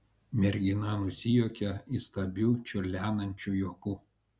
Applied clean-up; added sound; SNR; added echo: none; none; none; none.